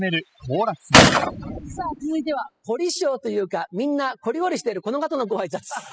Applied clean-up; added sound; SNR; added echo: classical method spectral subtraction.